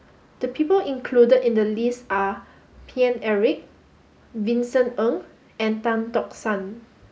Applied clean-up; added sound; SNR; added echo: none; none; none; none.